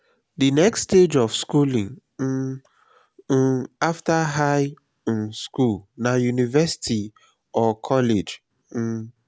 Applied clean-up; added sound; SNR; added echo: none; none; none; none.